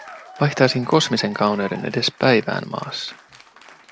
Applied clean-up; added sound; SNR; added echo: none; Applause / Cheering; 19 dB; none.